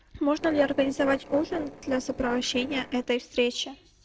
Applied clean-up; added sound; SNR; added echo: neural separator model SepFormer DNS4.